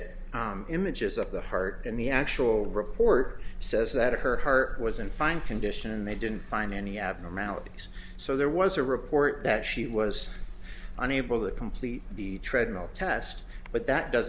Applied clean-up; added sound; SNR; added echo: none; Bell; 15 dB; none.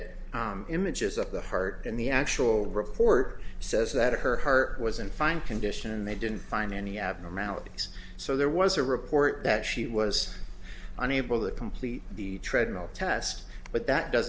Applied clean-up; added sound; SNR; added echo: none; none; none; none.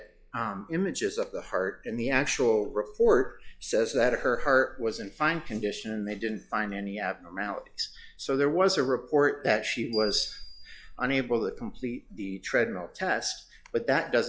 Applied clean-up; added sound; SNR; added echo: classical method log-MMSE.